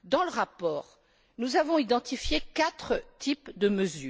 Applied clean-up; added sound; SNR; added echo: none; none; none; none.